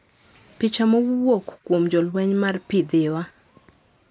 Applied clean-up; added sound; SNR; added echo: none; none; none; none.